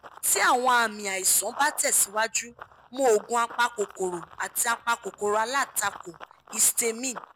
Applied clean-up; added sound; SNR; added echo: none; Run; 20 dB; none.